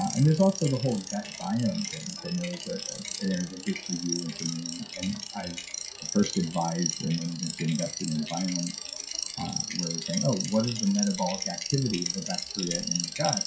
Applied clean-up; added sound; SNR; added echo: classical method WPE with log-MMSE.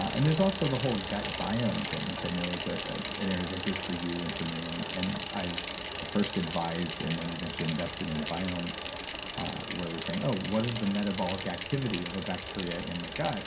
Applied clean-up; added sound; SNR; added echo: none; Bicycle; -2 dB; reverberation time 0.3 s.